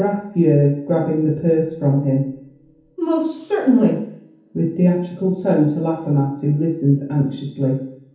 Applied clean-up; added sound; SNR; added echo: none; none; none; reverberation time 0.7 s.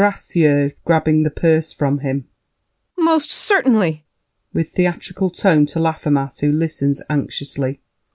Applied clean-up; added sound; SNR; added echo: none; none; none; none.